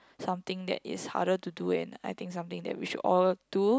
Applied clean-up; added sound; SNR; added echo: none; none; none; none.